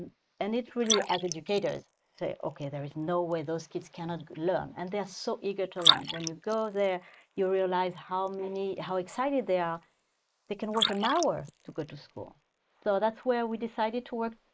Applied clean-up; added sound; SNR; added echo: neural mask model Resemble Enhance denoiser.